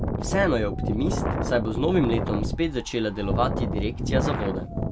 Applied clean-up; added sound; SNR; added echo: none; Wind; 1 dB; none.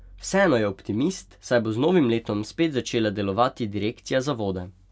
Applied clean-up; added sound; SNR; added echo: none; none; none; none.